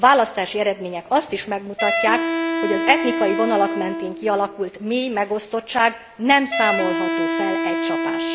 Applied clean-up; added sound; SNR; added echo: none; Wind instrument, woodwind instrument; 4 dB; none.